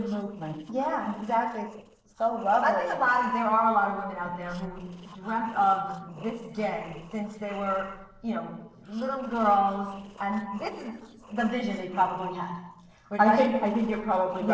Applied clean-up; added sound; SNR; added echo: neural separator model SepFormer DNS4.